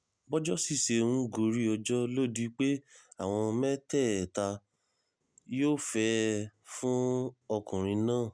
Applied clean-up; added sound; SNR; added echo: none; none; none; none.